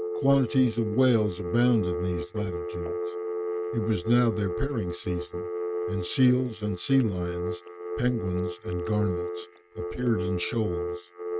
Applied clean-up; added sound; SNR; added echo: neural mask model RNNoise.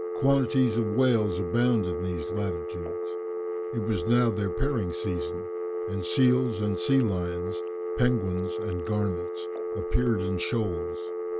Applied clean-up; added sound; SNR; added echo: none; Telephone; 4 dB; none.